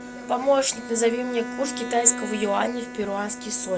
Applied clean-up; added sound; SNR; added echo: none; Bowed string instrument; 10 dB; none.